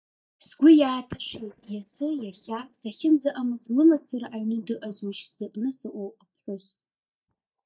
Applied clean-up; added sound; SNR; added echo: neural mask model DeepFilterNet 3.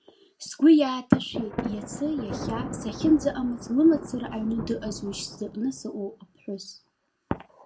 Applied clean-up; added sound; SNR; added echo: none; Thunder; 12 dB; reverberation time 0.2 s.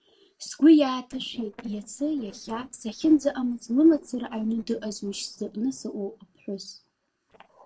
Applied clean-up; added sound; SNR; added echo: neural separator model SepFormer DNS4.